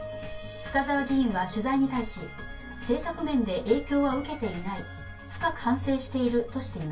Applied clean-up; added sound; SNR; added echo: none; none; none; reverberation time 0.2 s.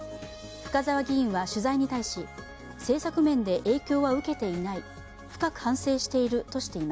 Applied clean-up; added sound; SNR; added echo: none; none; none; none.